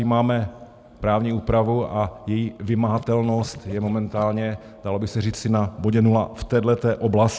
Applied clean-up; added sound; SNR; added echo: none; Scratching (performance technique); 18 dB; none.